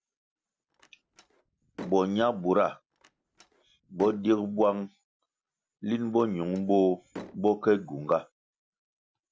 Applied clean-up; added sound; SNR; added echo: none; Slam; 20 dB; none.